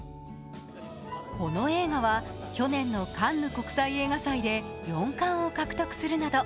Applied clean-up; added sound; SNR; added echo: none; none; none; none.